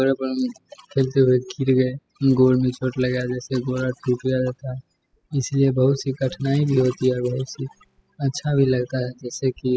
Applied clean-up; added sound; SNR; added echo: classical method spectral subtraction.